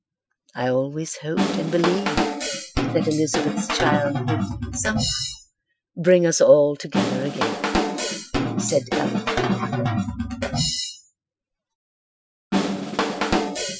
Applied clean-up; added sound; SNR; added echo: classical method Wiener filter.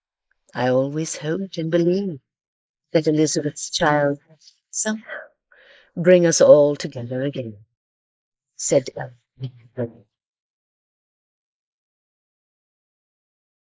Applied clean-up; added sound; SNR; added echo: neural mask model Resemble Enhance denoiser.